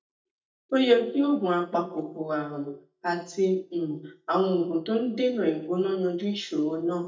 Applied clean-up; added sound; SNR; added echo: neural mask model DeepFilterNet 3.